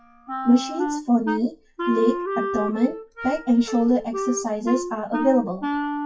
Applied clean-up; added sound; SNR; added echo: classical method WPE with log-MMSE.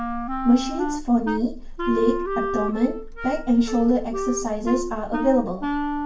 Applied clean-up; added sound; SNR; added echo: none; Wind instrument, woodwind instrument; 6 dB; reverberation time 0.3 s.